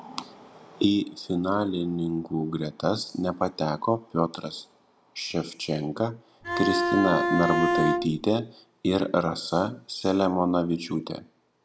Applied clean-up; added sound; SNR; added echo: none; Bowed string instrument; -2 dB; none.